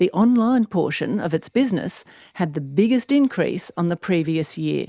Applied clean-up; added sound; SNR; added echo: neural mask model Resemble Enhance denoiser.